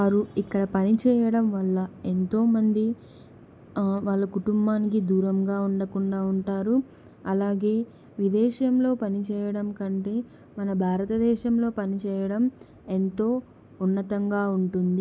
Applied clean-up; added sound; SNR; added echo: none; none; none; none.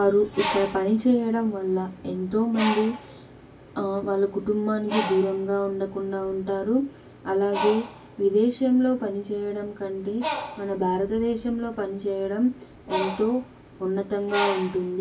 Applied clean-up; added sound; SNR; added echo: none; Bird; 11 dB; reverberation time 0.2 s.